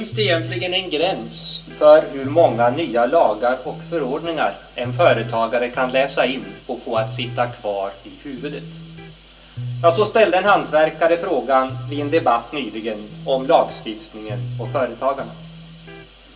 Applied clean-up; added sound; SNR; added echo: none; Electric guitar; 14 dB; reverberation time 0.2 s.